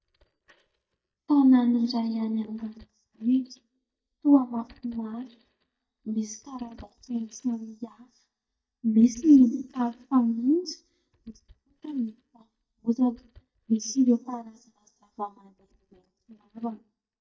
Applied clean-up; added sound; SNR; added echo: neural mask model DeepFilterNet 3.